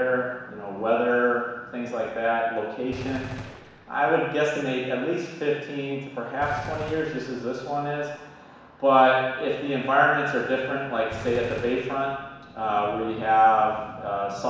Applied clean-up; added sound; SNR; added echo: none; Gunshot, gunfire; 16 dB; reverberation time 1.1 s.